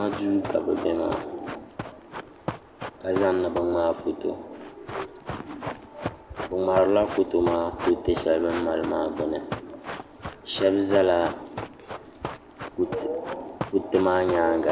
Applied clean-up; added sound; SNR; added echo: none; Run; 11 dB; none.